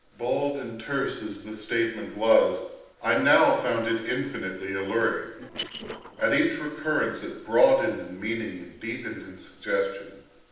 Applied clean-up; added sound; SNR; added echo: neural separator model SepFormer DNS4.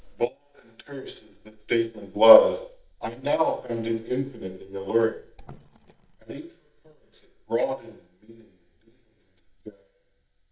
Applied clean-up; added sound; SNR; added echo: neural mask model DeepFilterNet 3.